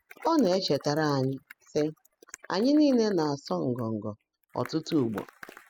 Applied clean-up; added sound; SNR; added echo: classical method spectral subtraction.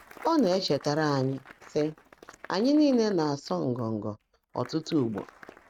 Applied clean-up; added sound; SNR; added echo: neural mask model RNNoise.